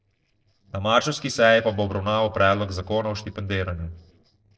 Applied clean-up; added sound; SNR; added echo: neural separator model SepFormer DNS4.